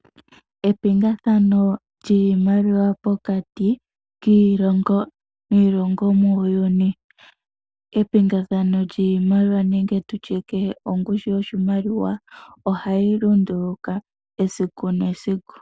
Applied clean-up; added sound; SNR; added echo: none; none; none; none.